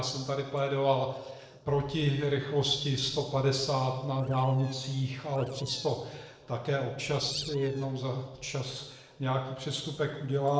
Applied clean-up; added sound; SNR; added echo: neural separator model SepFormer DNS4.